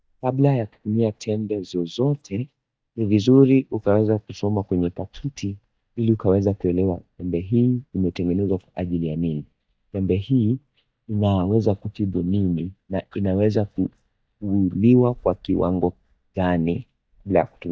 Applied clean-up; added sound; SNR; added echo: neural mask model DeepFilterNet 3.